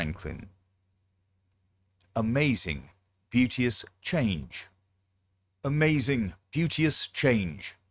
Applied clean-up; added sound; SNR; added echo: neural mask model RNNoise.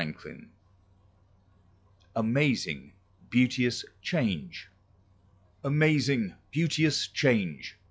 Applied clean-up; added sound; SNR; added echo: classical method log-MMSE.